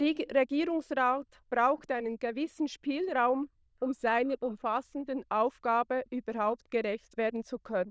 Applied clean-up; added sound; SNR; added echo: neural diffusion model UNIVERSE++.